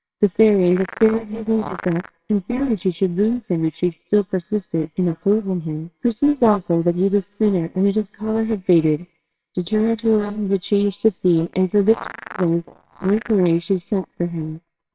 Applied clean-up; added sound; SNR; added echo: neural separator model SepFormer WHAMR!.